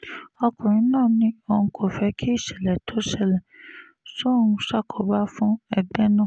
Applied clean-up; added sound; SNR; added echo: none; none; none; none.